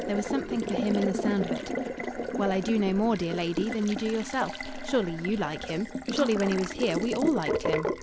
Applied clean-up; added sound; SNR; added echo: none; Water tap, faucet; 4 dB; none.